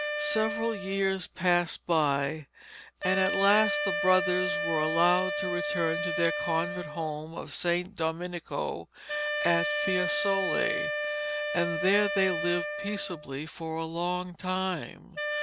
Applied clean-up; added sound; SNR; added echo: none; Wind instrument, woodwind instrument; 3 dB; none.